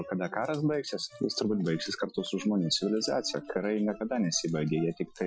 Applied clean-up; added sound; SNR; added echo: classical method Wiener filter.